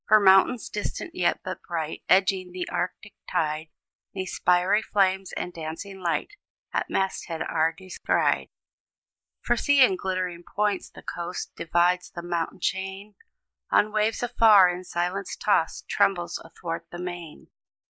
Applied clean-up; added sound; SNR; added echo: neural mask model Resemble Enhance denoiser.